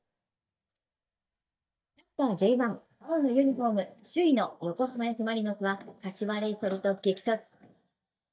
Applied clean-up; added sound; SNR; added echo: neural mask model DeepFilterNet 3.